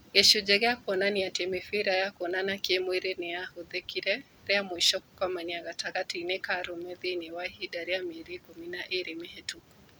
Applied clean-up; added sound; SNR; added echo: none; none; none; none.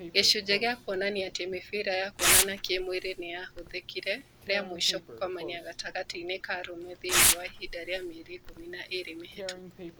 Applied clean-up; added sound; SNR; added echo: none; Tearing; 0 dB; none.